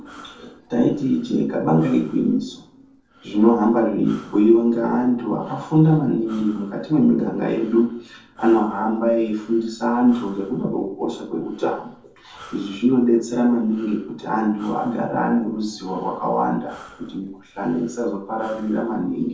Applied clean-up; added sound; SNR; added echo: neural separator model SepFormer DNS4.